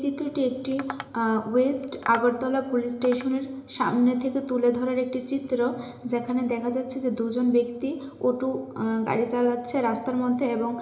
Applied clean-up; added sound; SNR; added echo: none; Tap; 16 dB; reverberation time 0.8 s.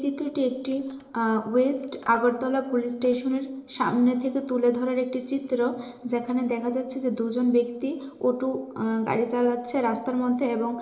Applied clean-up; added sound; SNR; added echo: neural separator model SepFormer DNS4.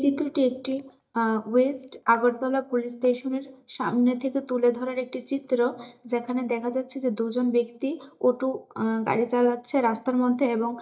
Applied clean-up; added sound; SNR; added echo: neural mask model DeepFilterNet 3.